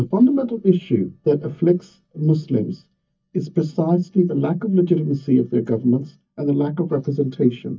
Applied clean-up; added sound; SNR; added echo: neural mask model DeepFilterNet 3.